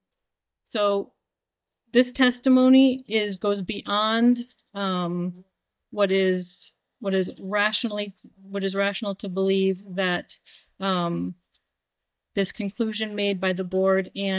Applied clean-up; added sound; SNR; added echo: neural mask model DeepFilterNet 3.